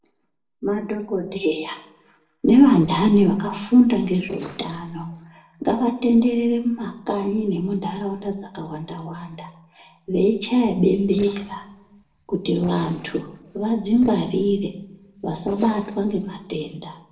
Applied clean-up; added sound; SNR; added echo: neural separator model SepFormer DNS4.